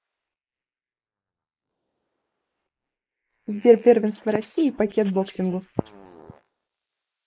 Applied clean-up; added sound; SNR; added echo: neural mask model Resemble Enhance denoiser.